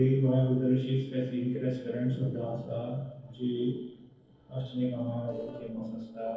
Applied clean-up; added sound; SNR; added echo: neural separator model SepFormer DNS4.